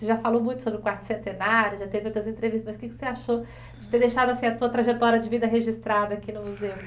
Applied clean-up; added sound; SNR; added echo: none; none; none; none.